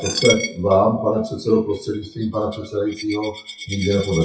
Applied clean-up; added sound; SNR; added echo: classical method WPE with log-MMSE.